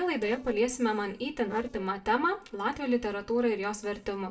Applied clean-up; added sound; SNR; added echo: neural separator model SepFormer DNS4.